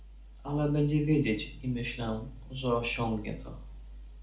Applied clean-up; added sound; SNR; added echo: none; none; none; reverberation time 0.3 s.